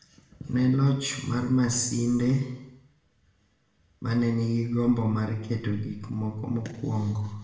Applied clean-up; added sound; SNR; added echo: none; none; none; reverberation time 0.8 s.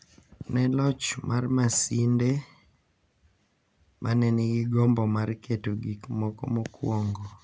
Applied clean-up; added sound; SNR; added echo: none; none; none; none.